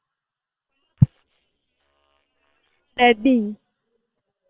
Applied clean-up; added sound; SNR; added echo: neural separator model SepFormer WHAM!.